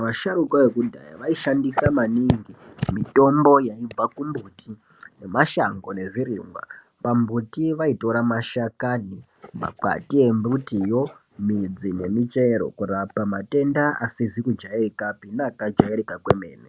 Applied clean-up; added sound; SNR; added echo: none; none; none; none.